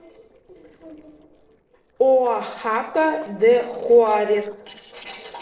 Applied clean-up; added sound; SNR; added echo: neural separator model SepFormer DNS4.